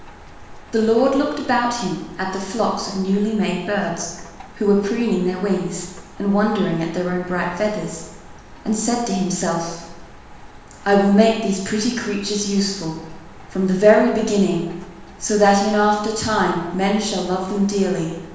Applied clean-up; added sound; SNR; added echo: none; Rain; 19 dB; reverberation time 1.1 s.